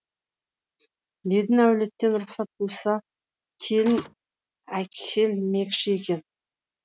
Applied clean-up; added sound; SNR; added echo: none; Printer; 11 dB; none.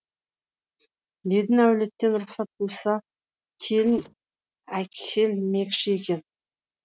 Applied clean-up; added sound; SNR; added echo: neural separator model SepFormer DNS4.